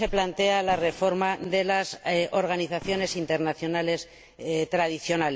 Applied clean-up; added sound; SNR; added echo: none; Boom; 19 dB; none.